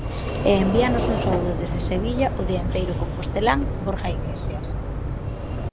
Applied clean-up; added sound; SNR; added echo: none; Sliding door; 0 dB; none.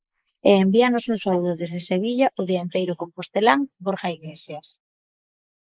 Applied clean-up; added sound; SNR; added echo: neural mask model Resemble Enhance denoiser.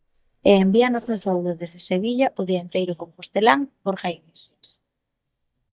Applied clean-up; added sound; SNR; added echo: neural mask model DeepFilterNet 3.